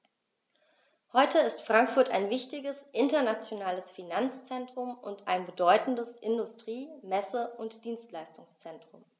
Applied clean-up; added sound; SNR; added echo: none; none; none; none.